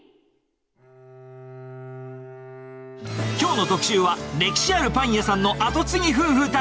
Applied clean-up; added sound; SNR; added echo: none; Bowed string instrument; 19 dB; none.